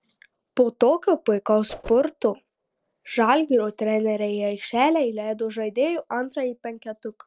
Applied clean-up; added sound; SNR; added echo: neural separator model SepFormer DNS4.